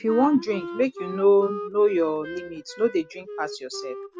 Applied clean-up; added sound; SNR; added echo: none; Wind instrument, woodwind instrument; 13 dB; none.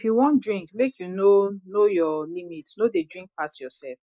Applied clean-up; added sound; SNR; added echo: neural mask model Resemble Enhance denoiser.